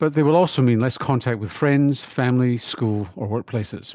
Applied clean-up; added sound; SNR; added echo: none; none; none; none.